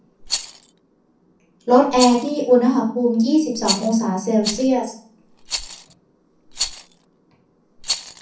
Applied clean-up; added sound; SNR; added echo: none; Rattle; 11 dB; reverberation time 0.6 s.